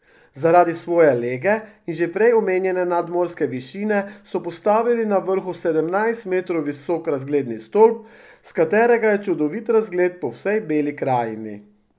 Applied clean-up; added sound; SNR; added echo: none; none; none; none.